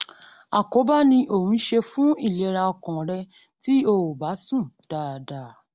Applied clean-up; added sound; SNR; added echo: none; none; none; none.